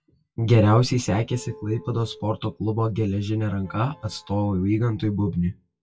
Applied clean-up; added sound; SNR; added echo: classical method WPE with log-MMSE.